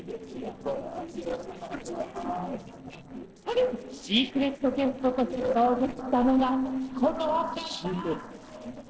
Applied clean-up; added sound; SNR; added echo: neural separator model SepFormer DNS4.